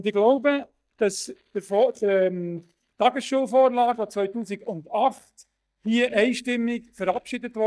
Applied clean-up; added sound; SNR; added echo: neural mask model DeepFilterNet 3.